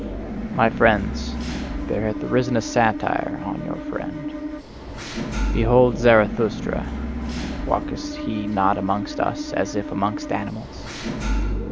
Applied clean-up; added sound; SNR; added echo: none; Engine / Mechanisms; 4 dB; none.